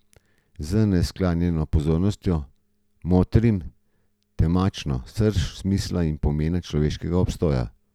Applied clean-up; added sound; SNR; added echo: none; none; none; none.